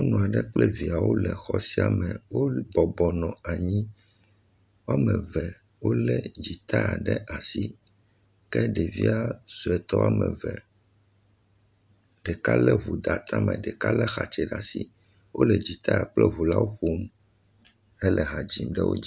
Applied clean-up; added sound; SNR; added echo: none; none; none; none.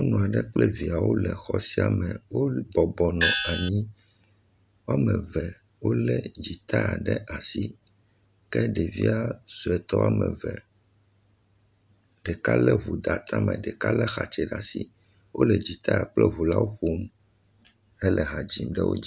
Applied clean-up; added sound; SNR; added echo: none; Gong; -1 dB; none.